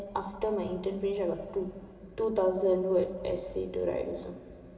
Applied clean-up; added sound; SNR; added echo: none; none; none; reverberation time 1.9 s.